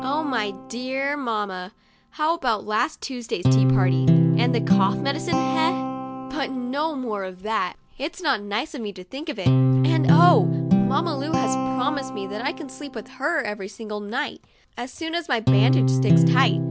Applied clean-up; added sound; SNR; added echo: none; Guitar; -3 dB; none.